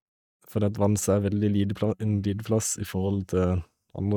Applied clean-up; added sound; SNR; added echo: neural mask model DeepFilterNet 3.